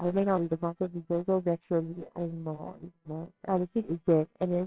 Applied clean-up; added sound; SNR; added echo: neural separator model SepFormer WHAMR!.